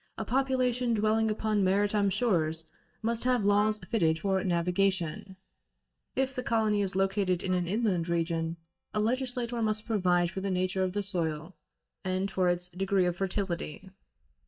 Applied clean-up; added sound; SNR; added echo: neural mask model DeepFilterNet 3.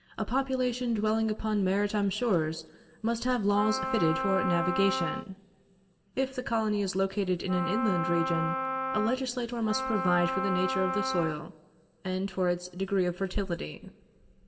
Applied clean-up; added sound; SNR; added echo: none; Wind instrument, woodwind instrument; 3 dB; reverberation time 1.3 s.